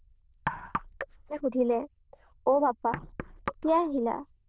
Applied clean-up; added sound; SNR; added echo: neural diffusion model UNIVERSE++.